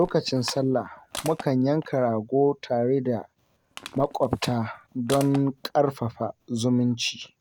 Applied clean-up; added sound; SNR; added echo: none; Crushing; 18 dB; none.